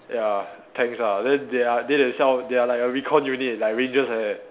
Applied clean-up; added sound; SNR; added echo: none; none; none; none.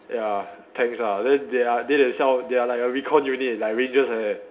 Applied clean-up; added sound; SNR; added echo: none; none; none; reverberation time 0.3 s.